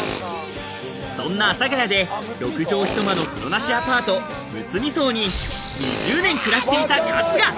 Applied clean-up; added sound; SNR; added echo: none; Tools; 13 dB; none.